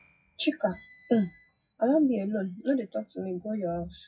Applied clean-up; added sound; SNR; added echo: classical method WPE with log-MMSE.